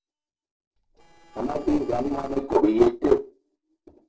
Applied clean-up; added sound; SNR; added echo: neural separator model SepFormer DNS4.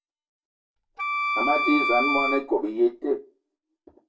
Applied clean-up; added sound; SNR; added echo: none; Wind instrument, woodwind instrument; -1 dB; reverberation time 0.1 s.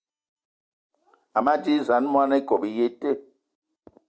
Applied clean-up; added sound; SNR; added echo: none; none; none; none.